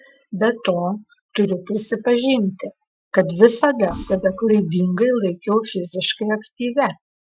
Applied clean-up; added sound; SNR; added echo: classical method Wiener filter.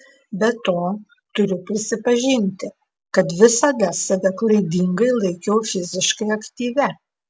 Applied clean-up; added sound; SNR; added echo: none; none; none; none.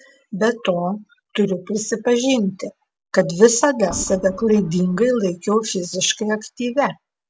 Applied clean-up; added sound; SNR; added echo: none; Organ; 16 dB; none.